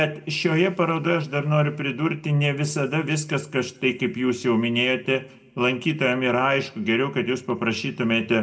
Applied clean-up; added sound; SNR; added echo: none; none; none; reverberation time 0.5 s.